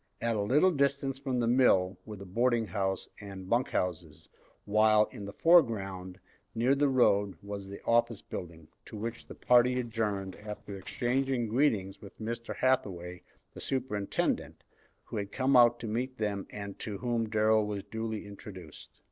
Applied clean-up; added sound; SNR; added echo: neural separator model SepFormer DNS4.